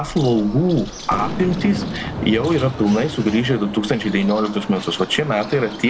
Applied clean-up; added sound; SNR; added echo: none; Boom + Bird; 10 dB; none.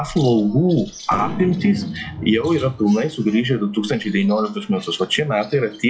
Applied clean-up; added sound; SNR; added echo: classical method log-MMSE.